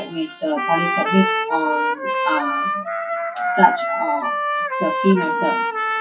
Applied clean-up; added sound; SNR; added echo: classical method WPE with log-MMSE.